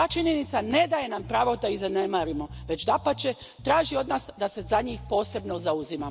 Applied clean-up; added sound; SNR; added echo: none; Bass guitar; 16 dB; none.